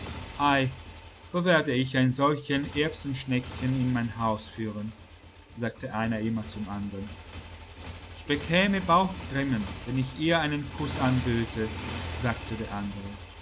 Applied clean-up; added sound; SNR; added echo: none; Motorcycle; 12 dB; none.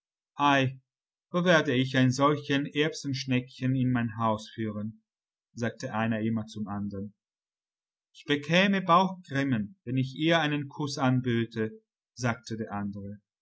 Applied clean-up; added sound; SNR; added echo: none; none; none; none.